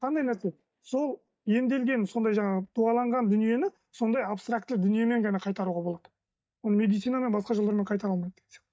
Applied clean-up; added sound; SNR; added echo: neural mask model DeepFilterNet 3.